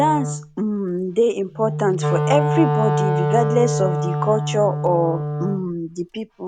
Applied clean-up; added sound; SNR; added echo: none; Wind instrument, woodwind instrument; 1 dB; none.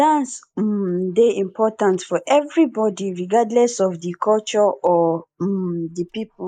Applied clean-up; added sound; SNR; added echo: neural mask model Resemble Enhance denoiser.